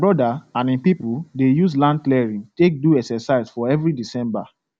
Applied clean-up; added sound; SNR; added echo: none; none; none; none.